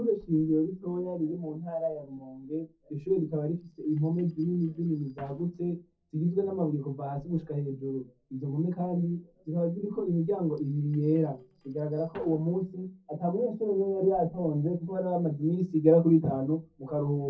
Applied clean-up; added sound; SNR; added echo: neural separator model SepFormer DNS4.